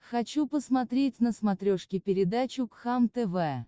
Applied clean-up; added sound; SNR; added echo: none; none; none; none.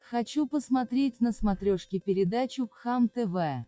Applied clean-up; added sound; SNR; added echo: classical method log-MMSE.